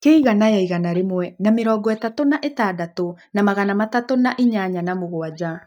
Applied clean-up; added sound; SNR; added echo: neural mask model DeepFilterNet 3.